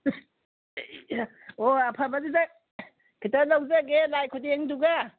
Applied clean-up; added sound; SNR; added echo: none; none; none; none.